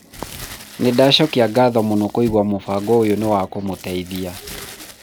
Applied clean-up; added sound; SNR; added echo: none; Crumpling, crinkling; 19 dB; none.